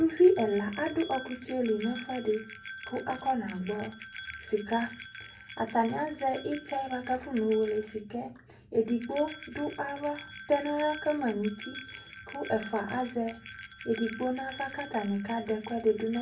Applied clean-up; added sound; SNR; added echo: none; Bell; 12 dB; reverberation time 0.3 s.